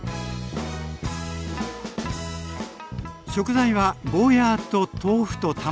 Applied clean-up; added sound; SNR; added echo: none; none; none; none.